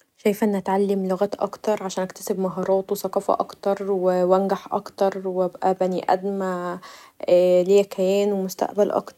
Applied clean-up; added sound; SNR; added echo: none; none; none; none.